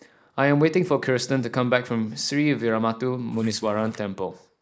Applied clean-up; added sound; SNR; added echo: neural mask model Resemble Enhance denoiser.